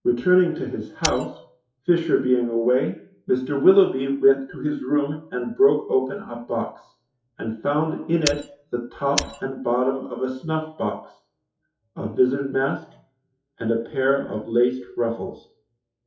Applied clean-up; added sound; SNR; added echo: classical method WPE with log-MMSE.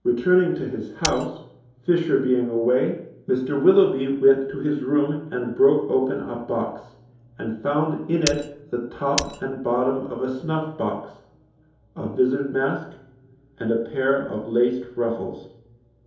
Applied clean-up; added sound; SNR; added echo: none; Shatter; 6 dB; reverberation time 2.8 s.